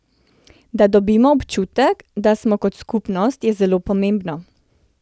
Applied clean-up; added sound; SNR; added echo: none; none; none; none.